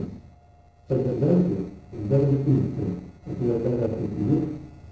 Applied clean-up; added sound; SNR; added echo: neural separator model SepFormer DNS4.